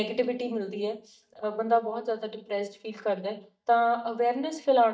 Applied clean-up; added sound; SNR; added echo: neural mask model DeepFilterNet 3.